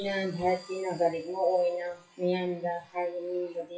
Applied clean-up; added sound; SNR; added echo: classical method WPE with log-MMSE.